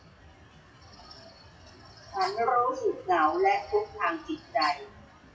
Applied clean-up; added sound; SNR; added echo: classical method WPE with log-MMSE.